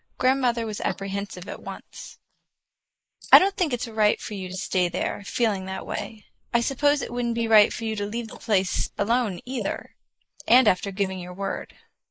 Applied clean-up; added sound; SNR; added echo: neural mask model Resemble Enhance denoiser.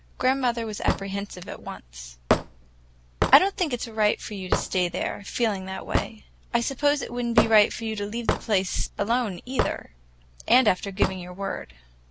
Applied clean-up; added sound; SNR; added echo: none; Hammer / Wood; 5 dB; none.